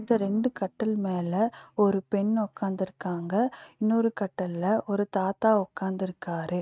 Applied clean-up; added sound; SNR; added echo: neural mask model RNNoise.